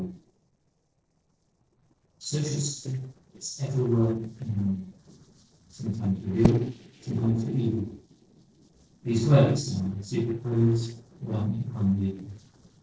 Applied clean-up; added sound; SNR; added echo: neural separator model SepFormer DNS4.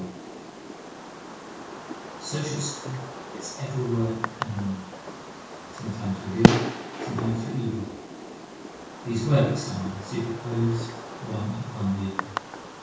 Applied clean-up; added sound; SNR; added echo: none; Fireworks; 1 dB; reverberation time 0.6 s.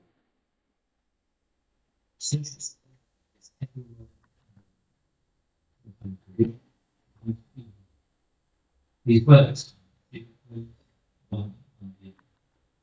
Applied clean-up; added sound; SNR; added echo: neural mask model DeepFilterNet 3.